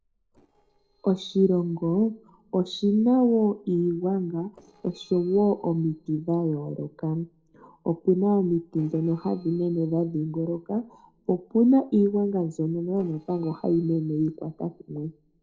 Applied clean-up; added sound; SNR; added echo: neural separator model SepFormer DNS4.